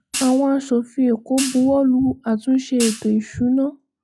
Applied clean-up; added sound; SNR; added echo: classical method log-MMSE.